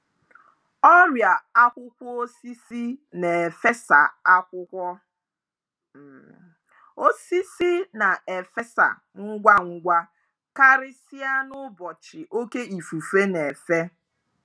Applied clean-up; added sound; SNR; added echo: none; none; none; none.